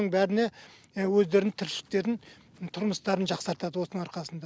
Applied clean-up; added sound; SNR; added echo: none; none; none; none.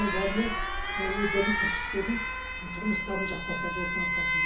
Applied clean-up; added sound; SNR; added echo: none; Alarm; -2 dB; reverberation time 0.7 s.